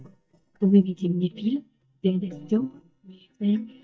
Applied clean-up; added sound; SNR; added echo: neural mask model DeepFilterNet 3.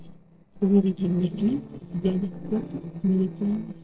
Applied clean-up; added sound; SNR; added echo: neural separator model SepFormer DNS4.